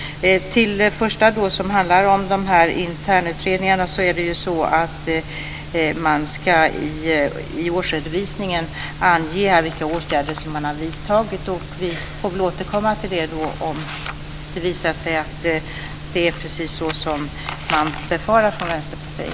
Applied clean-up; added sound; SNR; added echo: none; none; none; none.